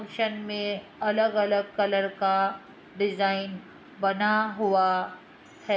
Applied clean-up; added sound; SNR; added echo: none; none; none; none.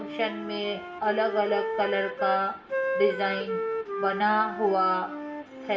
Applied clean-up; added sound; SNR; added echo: none; Wind instrument, woodwind instrument; 5 dB; reverberation time 0.2 s.